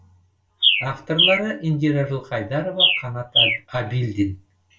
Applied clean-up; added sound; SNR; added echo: none; Bird; -2 dB; reverberation time 0.2 s.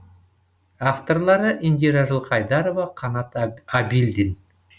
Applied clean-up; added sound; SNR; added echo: none; none; none; none.